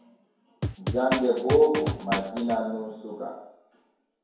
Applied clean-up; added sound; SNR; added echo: none; Drum; 4 dB; reverberation time 0.9 s.